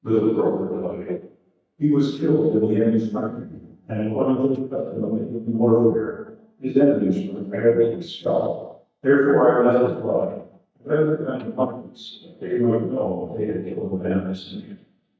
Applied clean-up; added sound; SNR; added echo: neural mask model DeepFilterNet 3.